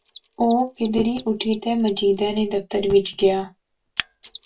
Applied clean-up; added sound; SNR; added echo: none; Mechanisms; 17 dB; reverberation time 0.1 s.